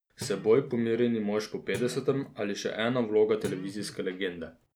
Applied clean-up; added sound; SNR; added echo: none; Guitar; 17 dB; none.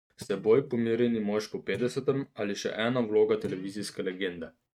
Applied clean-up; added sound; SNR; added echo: neural mask model RNNoise.